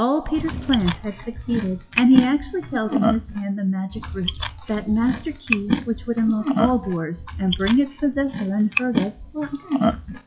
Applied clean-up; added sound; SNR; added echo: classical method WPE with log-MMSE.